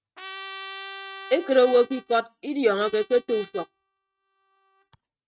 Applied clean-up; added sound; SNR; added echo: neural mask model RNNoise.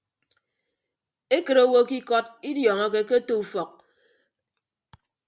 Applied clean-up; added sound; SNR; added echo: none; none; none; none.